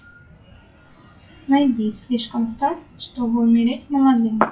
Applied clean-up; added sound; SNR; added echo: classical method WPE with log-MMSE.